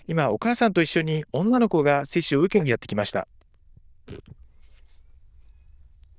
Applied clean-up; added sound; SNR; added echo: neural diffusion model UNIVERSE++.